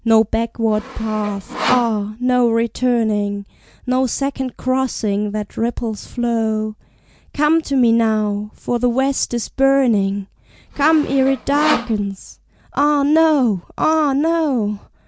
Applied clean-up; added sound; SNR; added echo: none; Sawing; 9 dB; none.